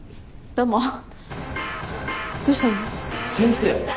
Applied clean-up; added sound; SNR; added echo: none; none; none; none.